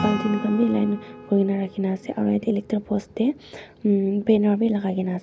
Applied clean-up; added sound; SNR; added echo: none; Acoustic guitar / Strum; 15 dB; none.